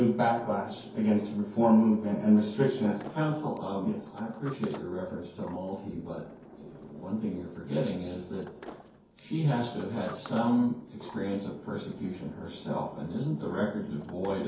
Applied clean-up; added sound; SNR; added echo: none; Sliding door; 20 dB; reverberation time 0.6 s.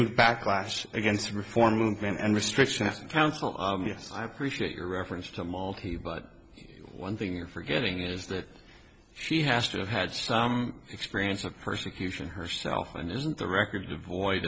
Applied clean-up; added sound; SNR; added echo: none; none; none; none.